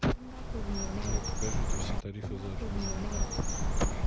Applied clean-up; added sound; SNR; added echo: none; Bird; -4 dB; none.